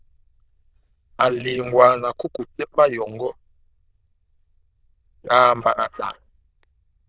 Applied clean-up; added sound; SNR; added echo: neural diffusion model UNIVERSE++.